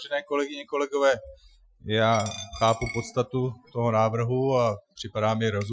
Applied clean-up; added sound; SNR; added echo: classical method Wiener filter.